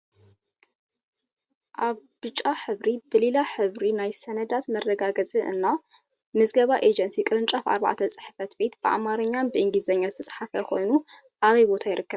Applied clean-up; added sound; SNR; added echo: none; none; none; none.